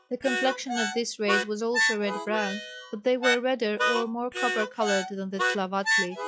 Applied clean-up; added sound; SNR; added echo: classical method log-MMSE.